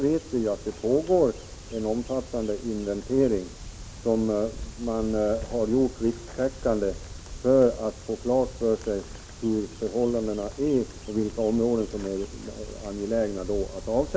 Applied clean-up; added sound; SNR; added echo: none; Bird vocalization, bird call, bird song; 16 dB; none.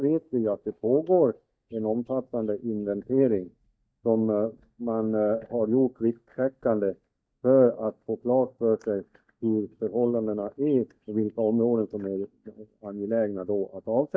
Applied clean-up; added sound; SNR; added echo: neural mask model DeepFilterNet 3.